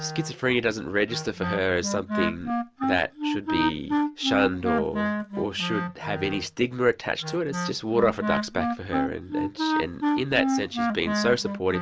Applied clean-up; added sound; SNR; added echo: none; Wind instrument, woodwind instrument; 1 dB; none.